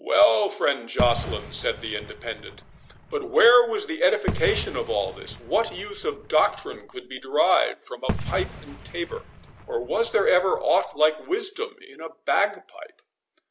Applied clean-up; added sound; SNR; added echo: none; Fireworks; 11 dB; none.